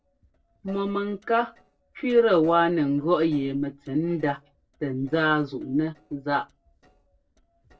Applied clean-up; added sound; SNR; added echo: neural separator model SepFormer DNS4.